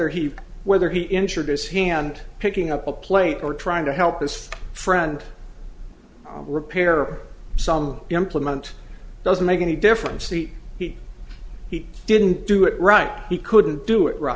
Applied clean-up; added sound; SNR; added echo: none; none; none; none.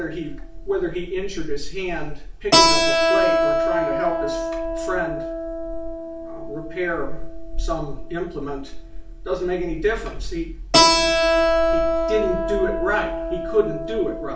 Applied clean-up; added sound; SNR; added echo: none; Keyboard (musical); -2 dB; reverberation time 0.3 s.